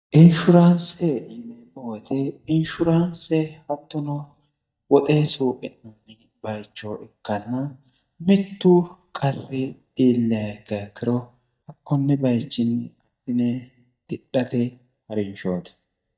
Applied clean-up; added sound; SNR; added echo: neural mask model DeepFilterNet 3.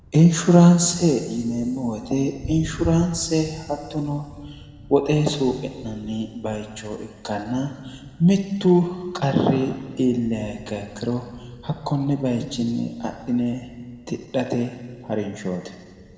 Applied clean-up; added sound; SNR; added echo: none; Thunder; 20 dB; reverberation time 1.9 s.